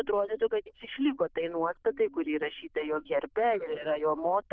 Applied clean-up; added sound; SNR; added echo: neural diffusion model UNIVERSE++.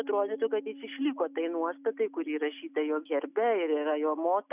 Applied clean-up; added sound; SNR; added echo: neural mask model RNNoise.